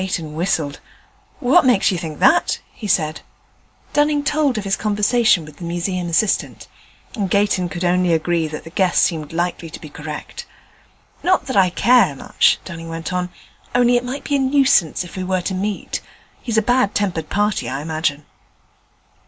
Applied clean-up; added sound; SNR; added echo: none; none; none; none.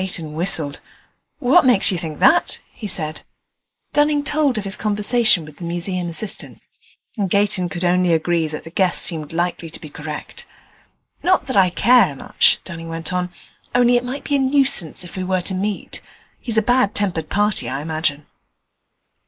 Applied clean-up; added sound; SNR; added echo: neural mask model Resemble Enhance denoiser.